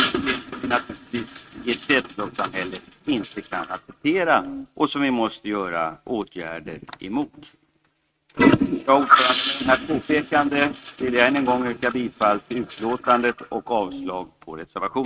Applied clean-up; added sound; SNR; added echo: neural mask model RNNoise.